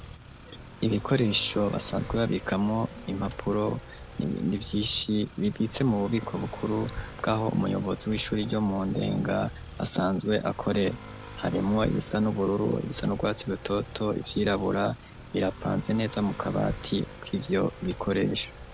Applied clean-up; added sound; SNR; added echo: none; Motorcycle / Accelerating, revving, vroom; 14 dB; none.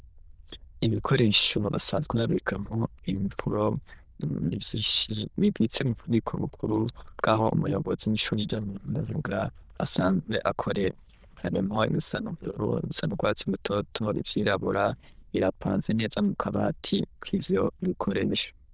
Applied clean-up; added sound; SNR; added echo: neural diffusion model UNIVERSE++.